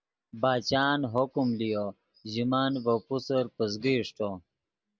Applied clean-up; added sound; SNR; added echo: none; none; none; none.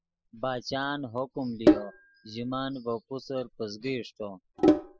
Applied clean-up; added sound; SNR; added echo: classical method spectral subtraction.